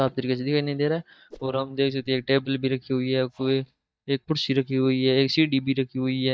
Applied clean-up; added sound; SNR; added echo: neural mask model DeepFilterNet 3.